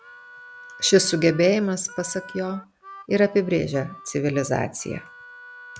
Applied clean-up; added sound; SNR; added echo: none; Harmonica; 20 dB; none.